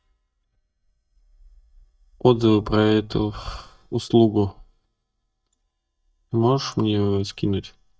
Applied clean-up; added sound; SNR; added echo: neural mask model DeepFilterNet 3.